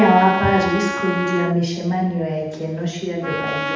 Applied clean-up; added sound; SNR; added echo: none; Trumpet; 8 dB; reverberation time 0.8 s.